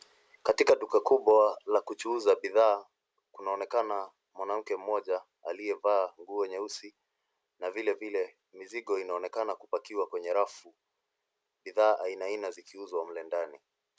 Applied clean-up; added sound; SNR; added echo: none; none; none; none.